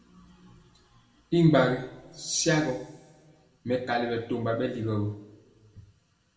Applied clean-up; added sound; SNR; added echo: none; none; none; reverberation time 1.0 s.